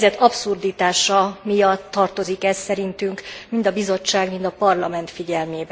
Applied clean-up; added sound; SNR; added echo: none; none; none; none.